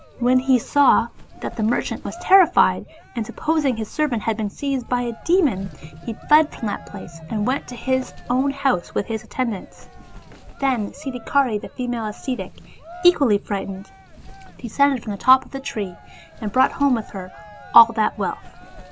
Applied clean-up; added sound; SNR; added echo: none; Cheering + Wind; 20 dB; none.